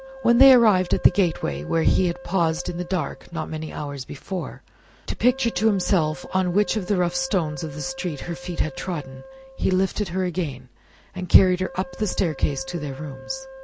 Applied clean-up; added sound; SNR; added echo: none; Wind instrument, woodwind instrument; 19 dB; none.